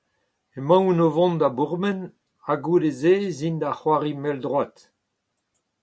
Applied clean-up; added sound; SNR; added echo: none; none; none; none.